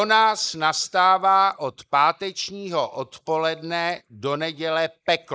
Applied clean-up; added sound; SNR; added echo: neural mask model Resemble Enhance denoiser.